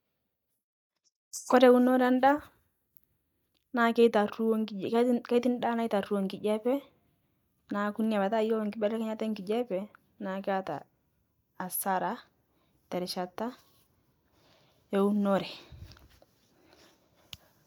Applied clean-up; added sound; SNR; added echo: neural mask model DeepFilterNet 3.